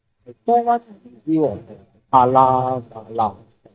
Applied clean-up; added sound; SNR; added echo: neural mask model DeepFilterNet 3.